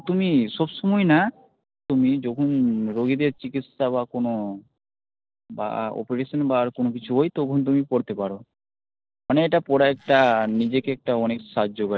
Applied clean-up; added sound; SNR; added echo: neural separator model SepFormer DNS4.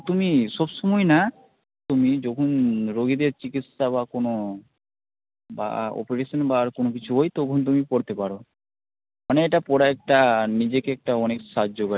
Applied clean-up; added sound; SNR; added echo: none; none; none; none.